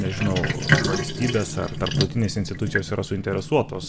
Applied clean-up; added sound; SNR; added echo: none; Sink (filling or washing); 1 dB; none.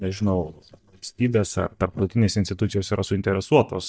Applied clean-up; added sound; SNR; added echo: neural mask model DeepFilterNet 3.